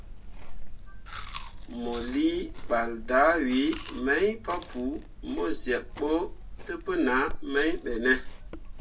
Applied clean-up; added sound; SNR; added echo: none; Chewing, mastication; 7 dB; reverberation time 0.2 s.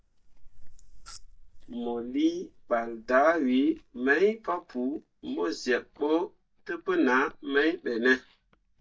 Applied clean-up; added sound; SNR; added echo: neural mask model DeepFilterNet 3.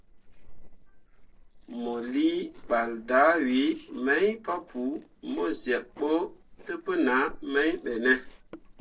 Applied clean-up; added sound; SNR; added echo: neural separator model SepFormer DNS4.